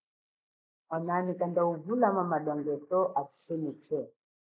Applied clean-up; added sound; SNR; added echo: neural mask model Resemble Enhance denoiser.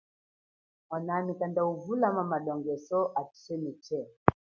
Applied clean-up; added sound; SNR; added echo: none; none; none; none.